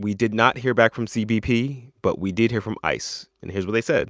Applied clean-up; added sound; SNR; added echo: none; none; none; none.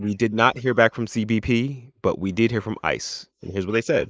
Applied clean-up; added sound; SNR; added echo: neural mask model Resemble Enhance denoiser.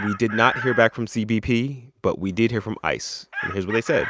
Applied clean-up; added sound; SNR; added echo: none; Chicken, rooster; 11 dB; none.